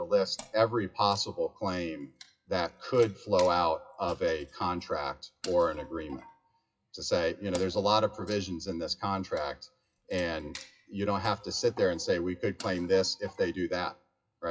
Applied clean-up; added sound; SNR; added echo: classical method WPE with log-MMSE.